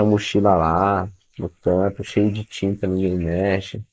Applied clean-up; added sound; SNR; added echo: neural mask model Resemble Enhance denoiser.